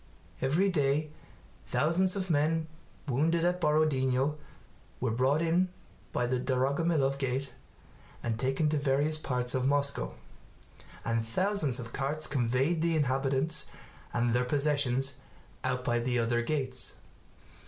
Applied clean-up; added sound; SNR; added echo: none; none; none; none.